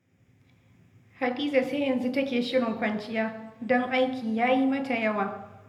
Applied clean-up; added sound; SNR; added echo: none; none; none; reverberation time 0.8 s.